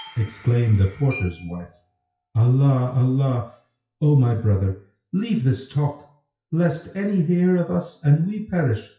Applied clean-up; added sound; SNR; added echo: classical method WPE with log-MMSE.